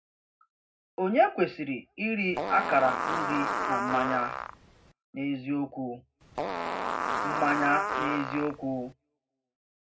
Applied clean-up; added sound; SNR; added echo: none; Fart; 1 dB; reverberation time 0.3 s.